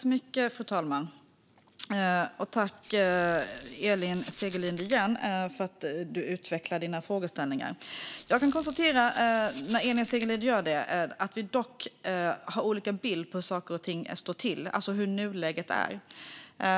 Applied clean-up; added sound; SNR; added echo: none; Squeak; 14 dB; none.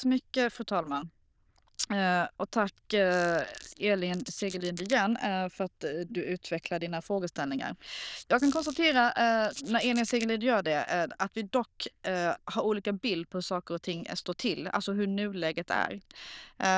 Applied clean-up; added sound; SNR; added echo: neural diffusion model UNIVERSE++.